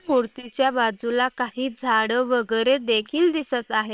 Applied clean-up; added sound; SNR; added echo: neural separator model SepFormer WHAM!.